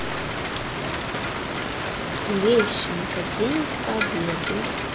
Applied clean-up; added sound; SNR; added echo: none; Rain; 0 dB; none.